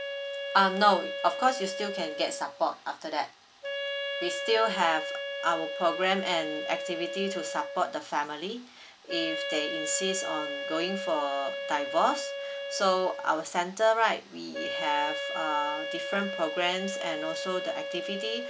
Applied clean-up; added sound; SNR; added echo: none; Wind instrument, woodwind instrument; 6 dB; none.